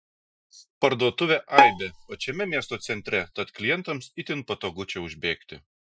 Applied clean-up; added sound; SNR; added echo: classical method Wiener filter.